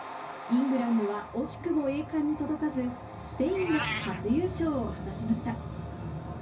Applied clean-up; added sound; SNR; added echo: none; Meow; 15 dB; reverberation time 0.4 s.